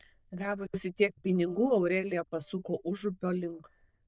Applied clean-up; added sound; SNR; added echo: neural diffusion model UNIVERSE++.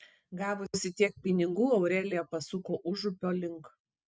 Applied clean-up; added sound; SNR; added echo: none; none; none; none.